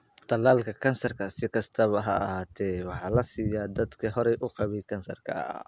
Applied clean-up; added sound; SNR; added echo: none; none; none; none.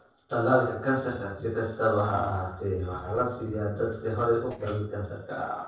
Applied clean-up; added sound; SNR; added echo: neural separator model SepFormer DNS4.